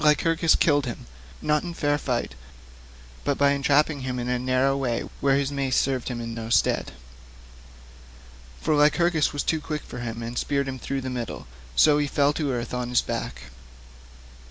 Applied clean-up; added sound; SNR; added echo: none; none; none; none.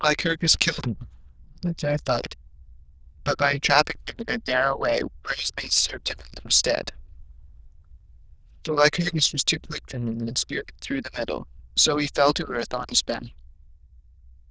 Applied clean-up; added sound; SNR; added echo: neural diffusion model UNIVERSE++.